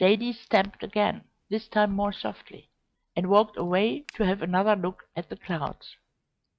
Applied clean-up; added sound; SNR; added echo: neural mask model RNNoise.